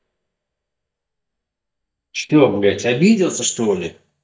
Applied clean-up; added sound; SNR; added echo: neural mask model DeepFilterNet 3.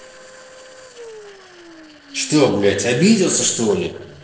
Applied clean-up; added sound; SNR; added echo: neural separator model SepFormer DNS4.